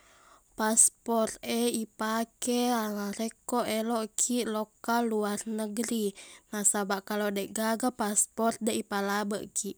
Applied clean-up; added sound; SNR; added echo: none; none; none; none.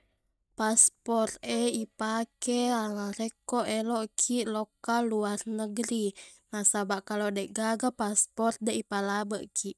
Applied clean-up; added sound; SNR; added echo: neural mask model DeepFilterNet 3.